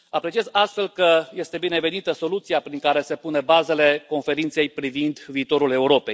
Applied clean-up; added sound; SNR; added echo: none; none; none; none.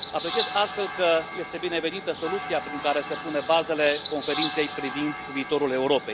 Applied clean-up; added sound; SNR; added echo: none; Bird; -4 dB; none.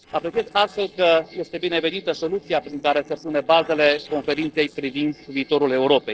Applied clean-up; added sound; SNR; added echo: neural separator model SepFormer DNS4.